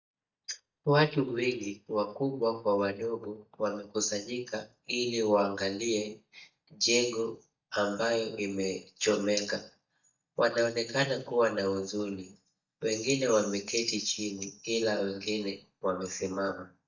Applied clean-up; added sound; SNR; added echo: neural mask model DeepFilterNet 3.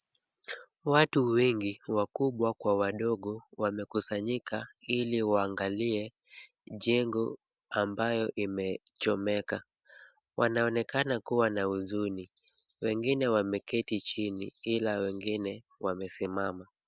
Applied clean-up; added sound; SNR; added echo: none; none; none; none.